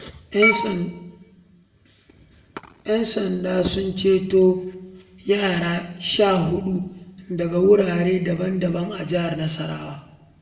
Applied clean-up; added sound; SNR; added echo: none; none; none; reverberation time 0.8 s.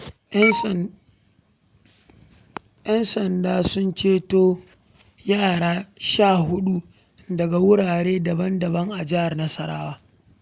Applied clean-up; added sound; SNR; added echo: none; none; none; none.